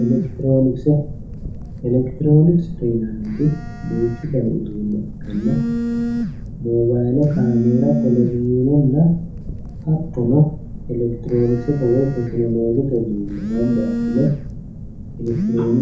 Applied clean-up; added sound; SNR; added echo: none; Telephone; 6 dB; reverberation time 0.6 s.